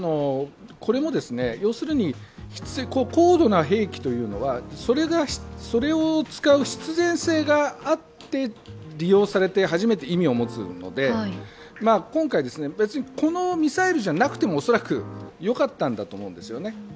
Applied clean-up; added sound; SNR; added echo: none; none; none; none.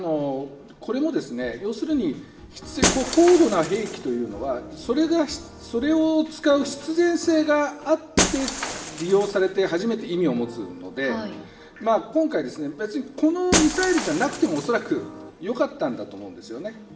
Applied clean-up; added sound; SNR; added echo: none; Shatter; 9 dB; reverberation time 0.9 s.